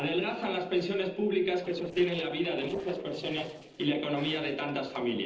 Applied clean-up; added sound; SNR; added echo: neural separator model SepFormer DNS4.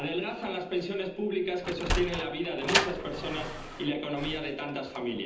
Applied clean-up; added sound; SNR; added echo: none; Sliding door; 3 dB; reverberation time 0.8 s.